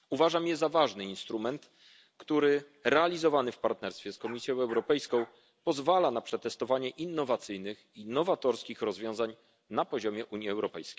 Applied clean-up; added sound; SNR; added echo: none; Bark; 19 dB; none.